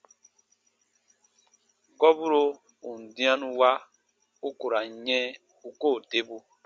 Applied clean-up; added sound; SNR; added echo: none; none; none; none.